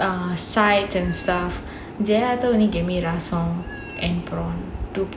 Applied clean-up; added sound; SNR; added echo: none; Fart + Meow; 18 dB; none.